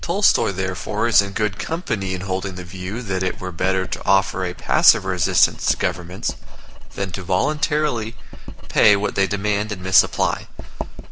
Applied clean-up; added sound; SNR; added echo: none; Writing; 3 dB; none.